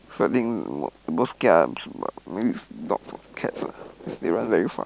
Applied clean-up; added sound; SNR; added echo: none; none; none; none.